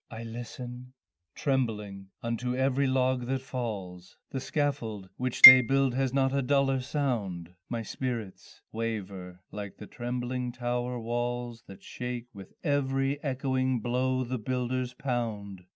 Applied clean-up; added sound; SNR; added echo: none; Marimba, xylophone; -4 dB; none.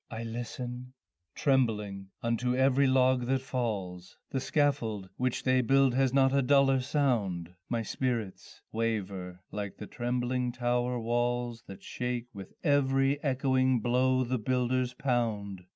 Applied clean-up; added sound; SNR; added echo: none; none; none; none.